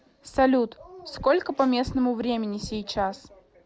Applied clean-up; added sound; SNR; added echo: none; none; none; none.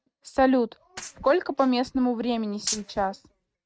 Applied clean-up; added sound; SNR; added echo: neural mask model RNNoise.